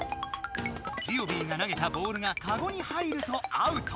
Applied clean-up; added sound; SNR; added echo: none; Ringtone; 6 dB; none.